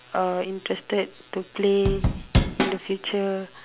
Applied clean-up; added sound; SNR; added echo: none; Drum / Drum kit; -4 dB; none.